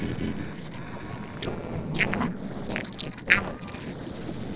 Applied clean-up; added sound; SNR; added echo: neural separator model SepFormer DNS4.